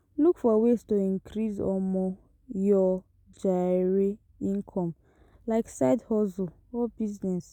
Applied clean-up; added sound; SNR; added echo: none; none; none; none.